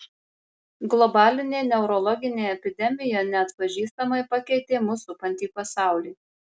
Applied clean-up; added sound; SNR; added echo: none; none; none; none.